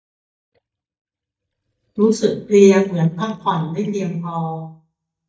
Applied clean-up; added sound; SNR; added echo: neural mask model DeepFilterNet 3.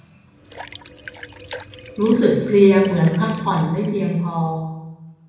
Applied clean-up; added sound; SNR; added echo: none; Liquid; 19 dB; reverberation time 0.9 s.